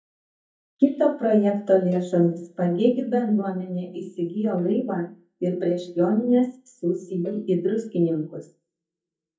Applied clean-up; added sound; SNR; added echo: neural mask model DeepFilterNet 3.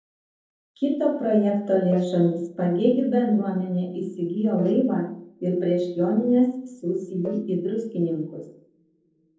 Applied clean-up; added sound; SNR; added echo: neural separator model SepFormer DNS4.